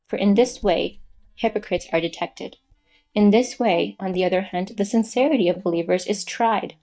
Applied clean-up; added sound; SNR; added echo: neural mask model DeepFilterNet 3.